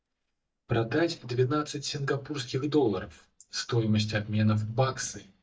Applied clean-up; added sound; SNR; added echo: neural mask model DeepFilterNet 3.